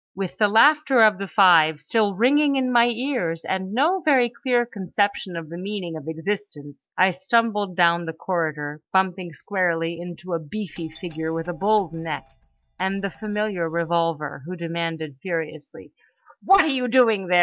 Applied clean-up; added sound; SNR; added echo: neural mask model DeepFilterNet 3.